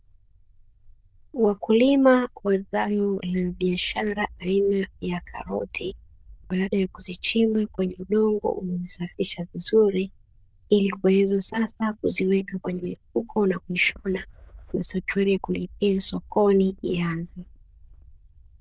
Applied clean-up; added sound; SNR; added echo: neural diffusion model UNIVERSE++.